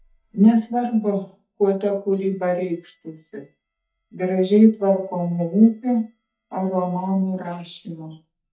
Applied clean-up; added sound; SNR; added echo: neural mask model DeepFilterNet 3.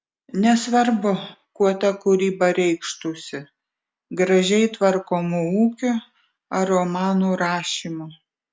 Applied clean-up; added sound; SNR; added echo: none; none; none; none.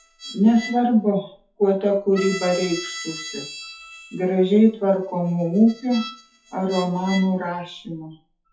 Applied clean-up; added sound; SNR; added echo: classical method WPE with log-MMSE.